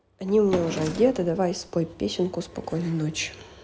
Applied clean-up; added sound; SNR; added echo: none; Drawer open or close; 10 dB; none.